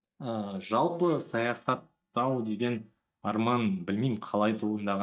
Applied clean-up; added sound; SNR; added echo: neural mask model DeepFilterNet 3.